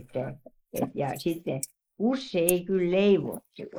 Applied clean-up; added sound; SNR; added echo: neural mask model Resemble Enhance denoiser.